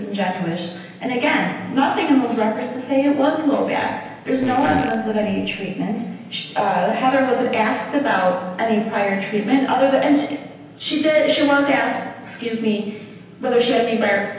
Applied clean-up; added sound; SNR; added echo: none; Fart; 11 dB; reverberation time 0.9 s.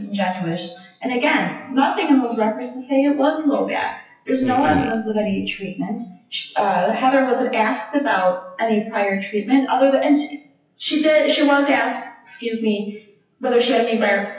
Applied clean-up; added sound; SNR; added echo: classical method WPE with log-MMSE.